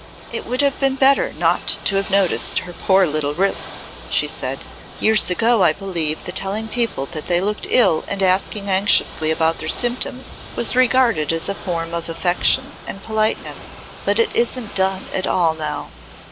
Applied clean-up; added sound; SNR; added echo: none; Ocean / Boat, Water vehicle; 16 dB; none.